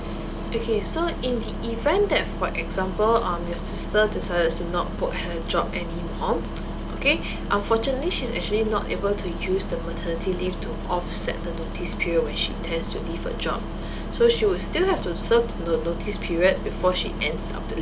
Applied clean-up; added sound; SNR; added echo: none; Engine starting; 4 dB; none.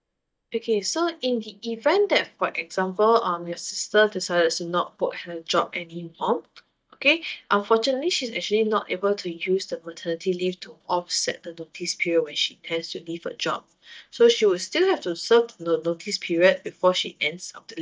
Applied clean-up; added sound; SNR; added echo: neural mask model DeepFilterNet 3.